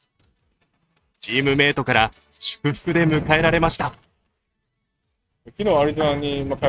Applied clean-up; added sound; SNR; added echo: neural mask model RNNoise.